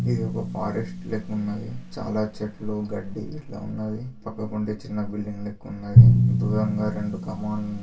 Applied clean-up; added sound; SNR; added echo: none; Drum; -5 dB; reverberation time 0.2 s.